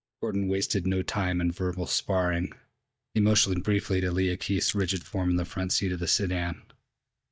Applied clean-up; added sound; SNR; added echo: neural mask model DeepFilterNet 3.